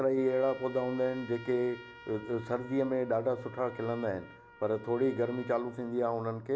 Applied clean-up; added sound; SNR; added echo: none; Trumpet; 20 dB; none.